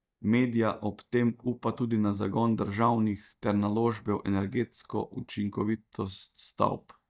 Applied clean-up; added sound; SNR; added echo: neural mask model DeepFilterNet 3.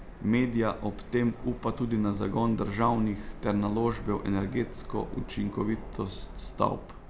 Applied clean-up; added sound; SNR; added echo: none; Subway, metro, underground; 11 dB; none.